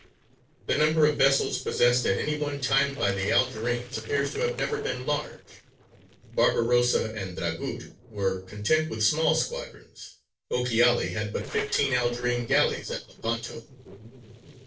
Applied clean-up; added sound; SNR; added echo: neural separator model SepFormer DNS4.